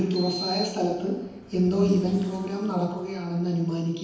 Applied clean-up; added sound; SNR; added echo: none; Sliding door; 15 dB; reverberation time 0.9 s.